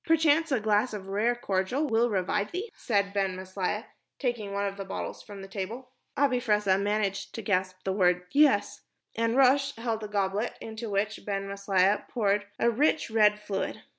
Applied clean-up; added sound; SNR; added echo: none; none; none; none.